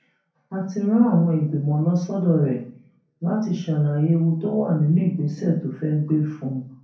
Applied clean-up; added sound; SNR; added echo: none; none; none; reverberation time 0.5 s.